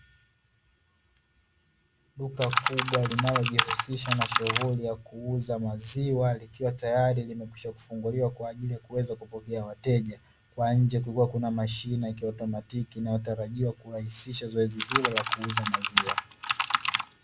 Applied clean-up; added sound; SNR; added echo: none; Computer keyboard; -3 dB; none.